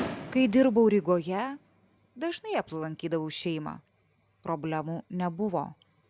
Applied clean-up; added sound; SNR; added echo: none; Fireworks; 17 dB; none.